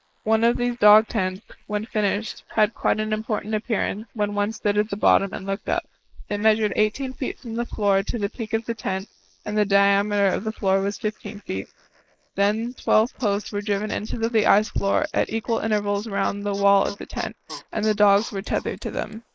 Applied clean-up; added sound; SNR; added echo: neural mask model Resemble Enhance denoiser.